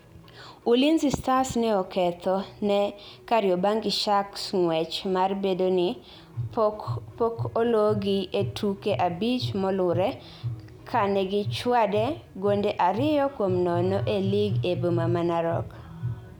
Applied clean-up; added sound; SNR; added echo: none; none; none; none.